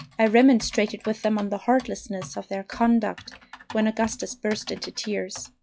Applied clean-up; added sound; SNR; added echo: classical method log-MMSE.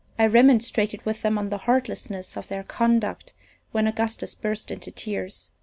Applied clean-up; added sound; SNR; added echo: none; none; none; none.